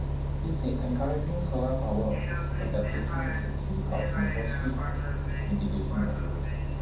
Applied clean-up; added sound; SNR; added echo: none; Bus; -4 dB; reverberation time 0.7 s.